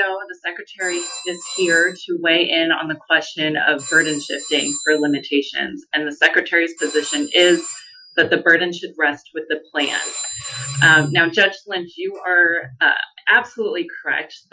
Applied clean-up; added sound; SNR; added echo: classical method Wiener filter.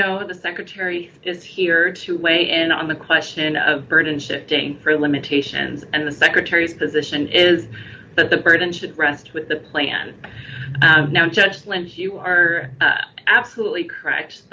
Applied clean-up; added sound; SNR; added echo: none; none; none; none.